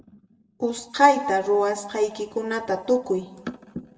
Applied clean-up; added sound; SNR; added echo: none; none; none; reverberation time 1.4 s.